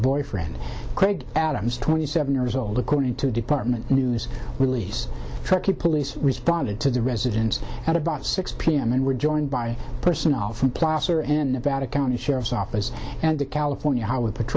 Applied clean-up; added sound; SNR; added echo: none; none; none; none.